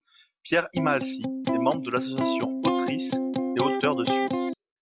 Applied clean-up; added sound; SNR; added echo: none; Electric guitar; -3 dB; none.